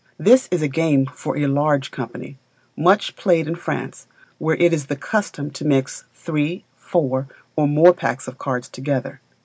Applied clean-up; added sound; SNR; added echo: none; none; none; none.